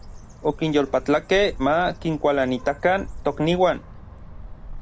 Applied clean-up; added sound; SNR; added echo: none; Bird; 14 dB; none.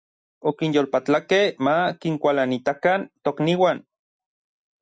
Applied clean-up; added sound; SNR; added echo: none; none; none; none.